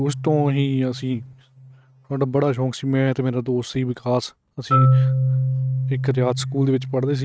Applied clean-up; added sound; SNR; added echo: neural mask model RNNoise.